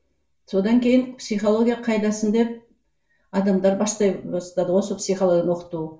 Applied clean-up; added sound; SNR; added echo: none; none; none; reverberation time 0.3 s.